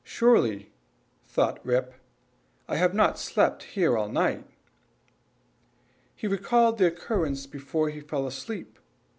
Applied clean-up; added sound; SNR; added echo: none; none; none; none.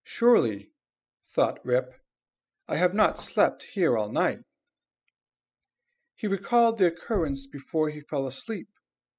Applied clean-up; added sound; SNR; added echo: classical method spectral subtraction.